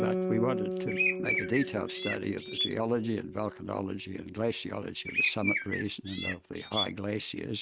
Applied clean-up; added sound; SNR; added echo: neural mask model RNNoise.